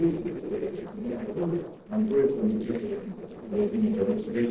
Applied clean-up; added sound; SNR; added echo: neural separator model SepFormer DNS4.